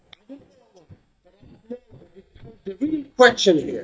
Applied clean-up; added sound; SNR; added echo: neural mask model DeepFilterNet 3.